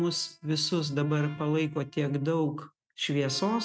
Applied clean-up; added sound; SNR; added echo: neural mask model RNNoise.